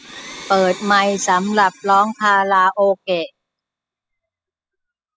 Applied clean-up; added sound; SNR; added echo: classical method spectral subtraction.